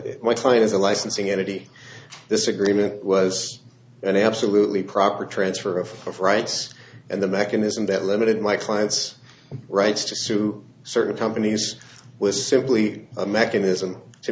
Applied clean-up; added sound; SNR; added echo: none; none; none; none.